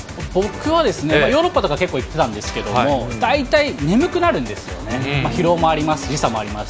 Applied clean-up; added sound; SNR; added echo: none; none; none; none.